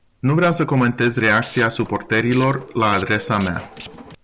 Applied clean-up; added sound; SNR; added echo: none; Tools; 16 dB; none.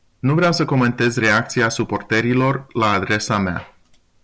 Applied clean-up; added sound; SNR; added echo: none; none; none; none.